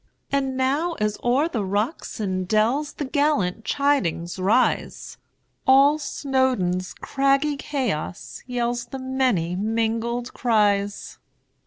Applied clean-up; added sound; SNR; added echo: none; none; none; none.